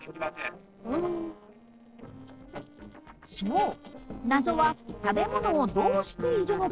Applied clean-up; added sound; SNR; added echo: neural separator model SepFormer DNS4.